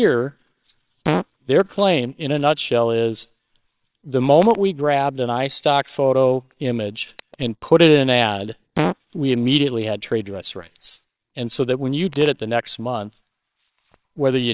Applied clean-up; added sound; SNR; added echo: neural separator model SepFormer WHAMR!.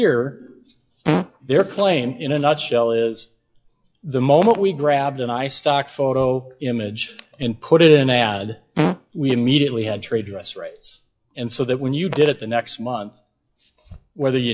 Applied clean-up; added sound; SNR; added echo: classical method WPE with log-MMSE.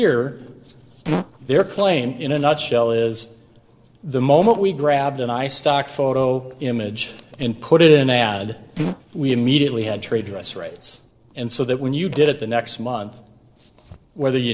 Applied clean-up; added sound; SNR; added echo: neural separator model SepFormer DNS4.